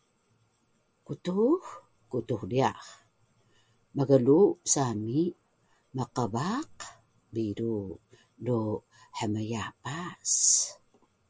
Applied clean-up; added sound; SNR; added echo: none; none; none; none.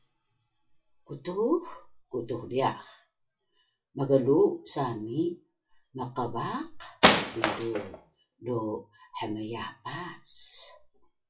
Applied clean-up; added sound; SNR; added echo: classical method WPE with log-MMSE.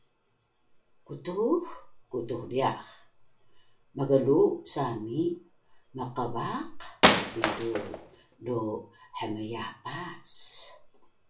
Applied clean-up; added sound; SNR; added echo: none; Wood; -4 dB; reverberation time 0.3 s.